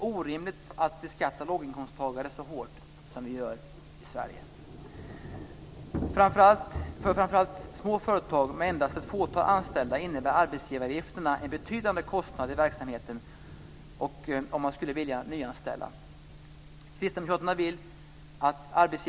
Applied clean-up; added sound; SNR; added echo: none; Thunder / Rain; 15 dB; none.